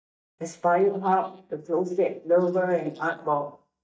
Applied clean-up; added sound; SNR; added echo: neural mask model DeepFilterNet 3.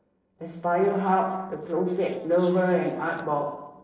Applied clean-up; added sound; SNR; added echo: neural separator model SepFormer DNS4.